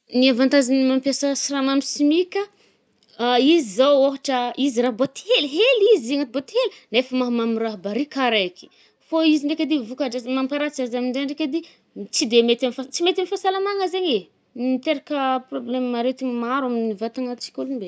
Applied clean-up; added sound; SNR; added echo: none; none; none; none.